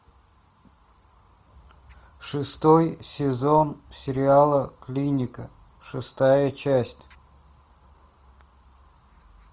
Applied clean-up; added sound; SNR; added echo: none; none; none; none.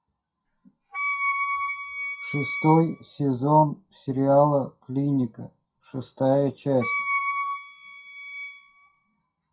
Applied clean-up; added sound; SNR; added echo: classical method WPE with log-MMSE.